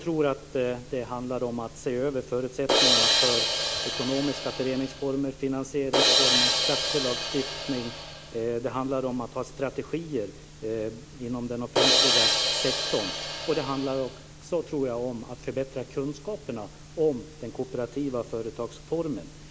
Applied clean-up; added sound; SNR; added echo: none; Crash cymbal; -5 dB; none.